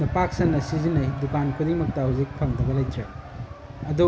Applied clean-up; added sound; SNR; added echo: none; Crowd / Cheering; 18 dB; reverberation time 0.5 s.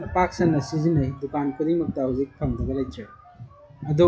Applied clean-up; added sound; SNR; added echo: classical method WPE with log-MMSE.